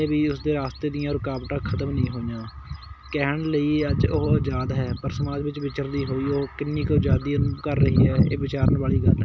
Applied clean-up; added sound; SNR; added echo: none; none; none; none.